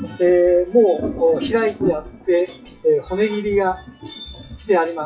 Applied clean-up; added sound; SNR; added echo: classical method WPE with log-MMSE.